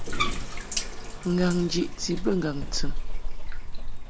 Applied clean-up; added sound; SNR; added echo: none; Bathtub (filling or washing); -3 dB; none.